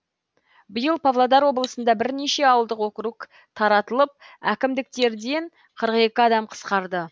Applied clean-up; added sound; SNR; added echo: none; Cutlery, silverware; 18 dB; none.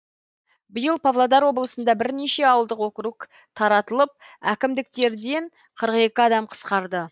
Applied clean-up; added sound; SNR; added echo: neural mask model DeepFilterNet 3.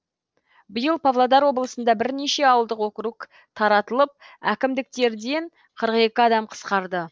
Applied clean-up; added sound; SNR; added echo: neural separator model SepFormer DNS4.